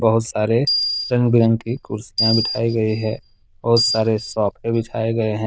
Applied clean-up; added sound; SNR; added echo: neural diffusion model UNIVERSE++.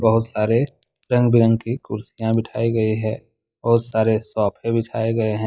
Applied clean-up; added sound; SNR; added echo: classical method log-MMSE.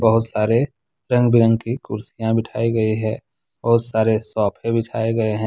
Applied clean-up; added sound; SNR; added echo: none; none; none; none.